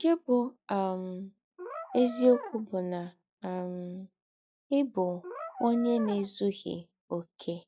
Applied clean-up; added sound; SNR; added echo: classical method log-MMSE.